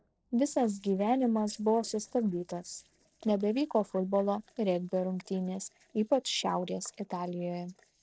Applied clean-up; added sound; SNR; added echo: neural separator model SepFormer DNS4.